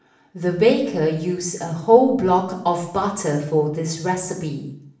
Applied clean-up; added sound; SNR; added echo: none; none; none; reverberation time 0.6 s.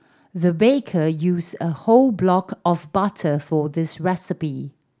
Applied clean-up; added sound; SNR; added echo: none; none; none; none.